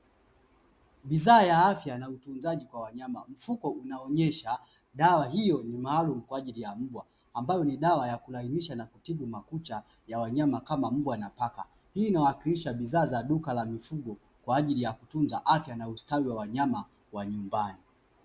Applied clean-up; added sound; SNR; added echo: none; none; none; none.